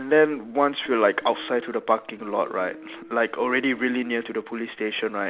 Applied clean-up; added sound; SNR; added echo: none; Guitar; 18 dB; none.